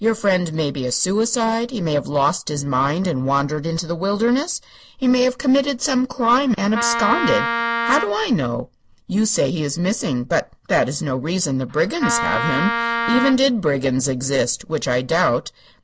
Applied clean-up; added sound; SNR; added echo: none; Wind instrument, woodwind instrument; 3 dB; none.